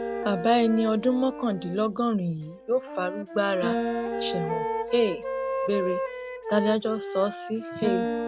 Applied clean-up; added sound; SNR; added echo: none; Wind instrument, woodwind instrument + Acoustic guitar; 4 dB; none.